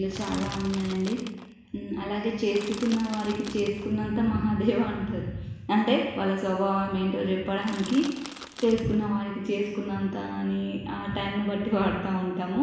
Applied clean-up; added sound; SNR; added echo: none; Crushing; 15 dB; reverberation time 1.0 s.